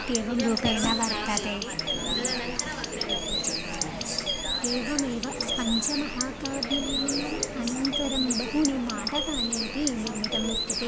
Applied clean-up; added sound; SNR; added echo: none; Bird; 2 dB; none.